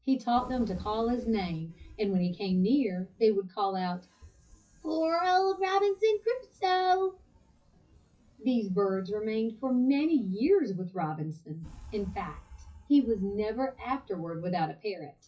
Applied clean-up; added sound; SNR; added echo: classical method WPE with log-MMSE.